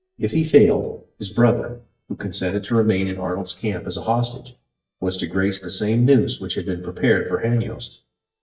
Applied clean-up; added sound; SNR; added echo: neural mask model DeepFilterNet 3.